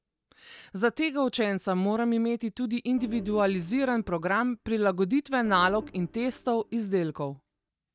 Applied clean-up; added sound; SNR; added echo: neural mask model DeepFilterNet 3.